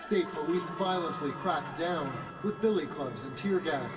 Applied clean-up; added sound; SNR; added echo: none; Harmonica; 17 dB; reverberation time 2.5 s.